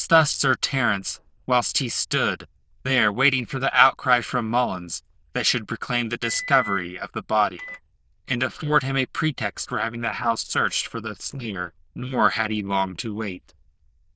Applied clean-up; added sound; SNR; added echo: neural diffusion model UNIVERSE++.